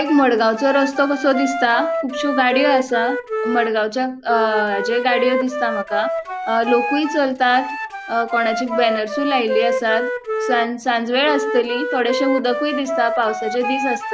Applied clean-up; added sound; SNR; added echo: none; Wind instrument, woodwind instrument; 4 dB; none.